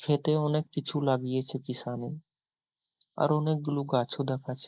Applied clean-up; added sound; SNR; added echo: neural mask model Resemble Enhance denoiser.